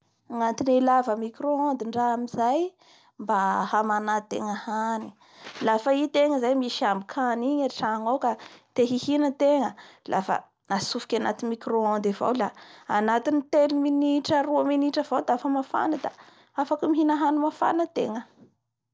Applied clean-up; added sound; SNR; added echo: none; none; none; none.